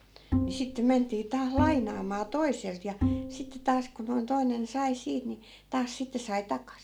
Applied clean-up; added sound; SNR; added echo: none; Bowed string instrument; 2 dB; none.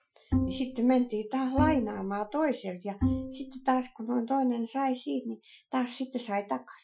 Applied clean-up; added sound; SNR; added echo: classical method Wiener filter.